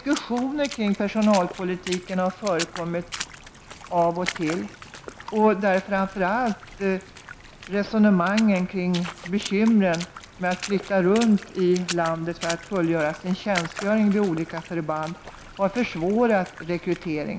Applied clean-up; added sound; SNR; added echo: none; Water / Splash, splatter; 14 dB; none.